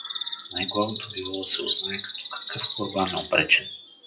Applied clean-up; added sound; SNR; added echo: classical method WPE with log-MMSE.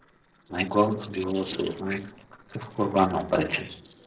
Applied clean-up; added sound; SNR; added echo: neural separator model SepFormer DNS4.